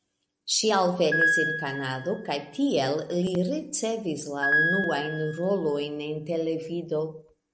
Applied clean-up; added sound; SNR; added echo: none; Piano; 1 dB; none.